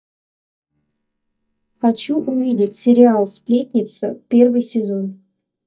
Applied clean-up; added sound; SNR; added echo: neural mask model DeepFilterNet 3.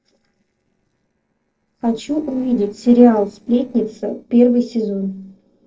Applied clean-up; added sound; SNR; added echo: neural separator model SepFormer DNS4.